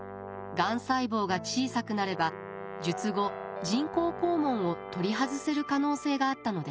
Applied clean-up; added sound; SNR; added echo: none; Brass instrument; 12 dB; none.